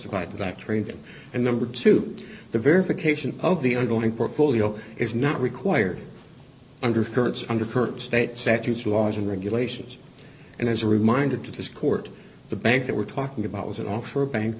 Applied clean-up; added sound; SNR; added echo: none; none; none; none.